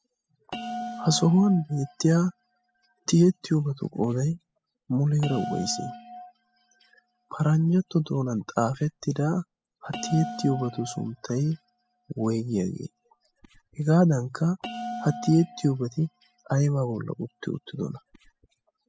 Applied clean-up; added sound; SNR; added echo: classical method spectral subtraction.